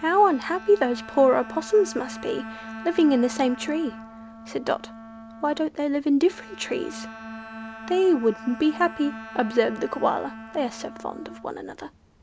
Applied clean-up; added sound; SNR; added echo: none; Wind instrument, woodwind instrument + Bowed string instrument; 15 dB; none.